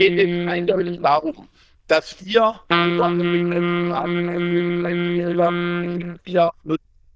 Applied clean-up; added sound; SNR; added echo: neural diffusion model UNIVERSE++.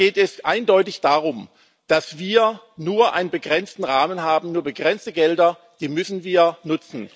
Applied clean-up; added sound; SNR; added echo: none; none; none; none.